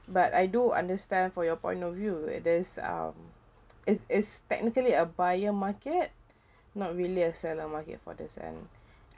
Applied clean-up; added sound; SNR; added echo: none; none; none; none.